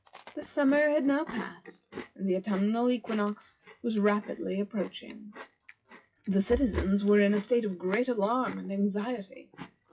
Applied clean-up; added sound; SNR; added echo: classical method WPE with log-MMSE.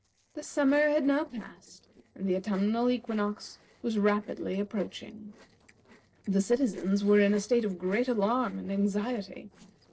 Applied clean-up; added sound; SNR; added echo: neural separator model SepFormer DNS4.